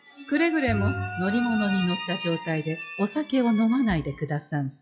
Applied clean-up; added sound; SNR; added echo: classical method log-MMSE.